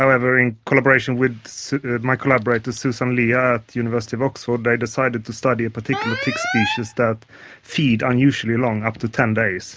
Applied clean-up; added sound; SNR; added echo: none; Alarm; 8 dB; none.